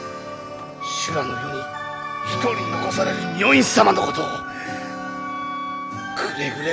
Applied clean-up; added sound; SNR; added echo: none; Wind instrument, woodwind instrument; 9 dB; none.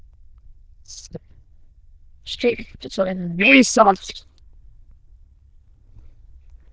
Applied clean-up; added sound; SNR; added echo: neural diffusion model UNIVERSE++.